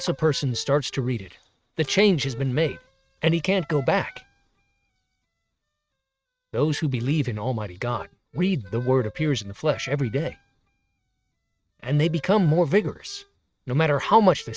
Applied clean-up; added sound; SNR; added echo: neural mask model RNNoise.